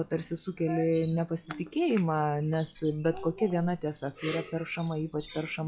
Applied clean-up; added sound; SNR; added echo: classical method log-MMSE.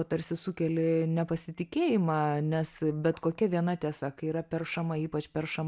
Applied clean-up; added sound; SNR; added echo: none; none; none; none.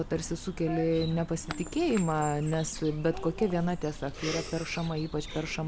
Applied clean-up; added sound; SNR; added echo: none; Bird vocalization, bird call, bird song; 10 dB; none.